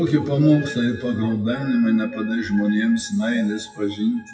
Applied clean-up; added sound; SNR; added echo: classical method WPE with log-MMSE.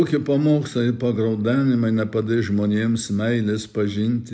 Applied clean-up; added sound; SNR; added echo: none; none; none; none.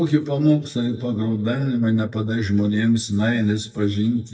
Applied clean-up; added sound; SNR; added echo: neural mask model DeepFilterNet 3.